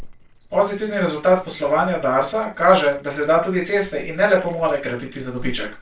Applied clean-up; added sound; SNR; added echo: neural separator model SepFormer DNS4.